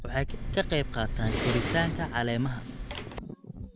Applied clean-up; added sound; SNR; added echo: none; Respiratory sounds + Wind; 2 dB; none.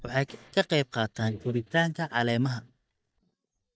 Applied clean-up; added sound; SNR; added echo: neural mask model DeepFilterNet 3.